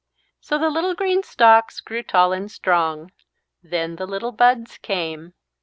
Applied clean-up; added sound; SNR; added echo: none; none; none; none.